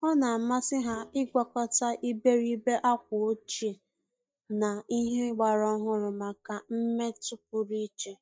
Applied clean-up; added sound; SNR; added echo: neural mask model DeepFilterNet 3.